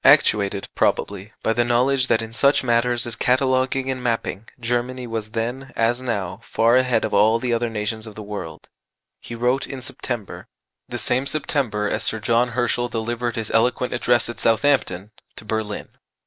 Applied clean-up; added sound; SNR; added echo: none; none; none; none.